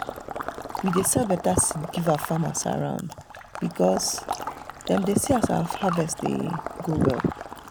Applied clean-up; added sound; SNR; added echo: none; Water / Liquid; 8 dB; none.